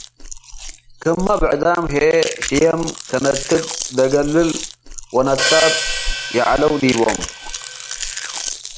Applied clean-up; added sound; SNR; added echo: none; Hi-hat + Chewing, mastication; 6 dB; none.